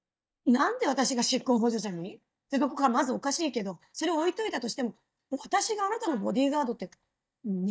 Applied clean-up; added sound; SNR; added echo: neural mask model DeepFilterNet 3.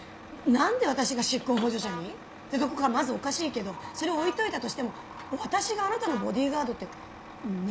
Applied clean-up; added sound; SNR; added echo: none; Truck + Vehicle horn, car horn, honking; 15 dB; none.